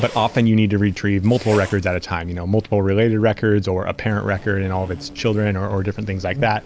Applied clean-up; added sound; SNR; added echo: none; Zipper (clothing) + Buzz; 18 dB; none.